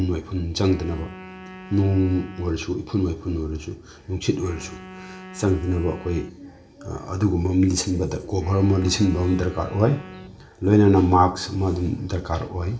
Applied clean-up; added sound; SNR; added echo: none; Wind instrument, woodwind instrument; 20 dB; reverberation time 0.9 s.